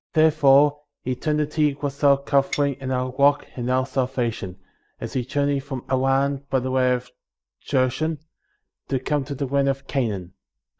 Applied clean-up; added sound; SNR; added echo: neural mask model DeepFilterNet 3.